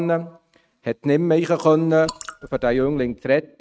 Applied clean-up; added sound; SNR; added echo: neural mask model RNNoise.